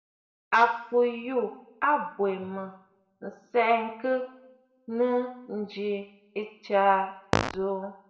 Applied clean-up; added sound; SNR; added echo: none; Fart; -2 dB; reverberation time 0.8 s.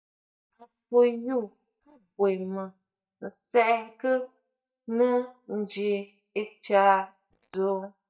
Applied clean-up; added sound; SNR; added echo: neural mask model DeepFilterNet 3.